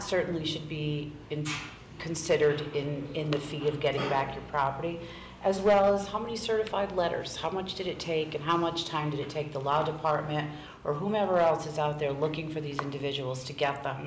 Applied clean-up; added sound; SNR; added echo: none; none; none; none.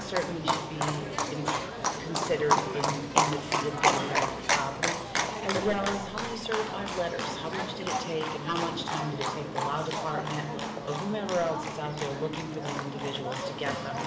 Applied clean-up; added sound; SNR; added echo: none; Livestock, farm animals, working animals; -2 dB; reverberation time 1.0 s.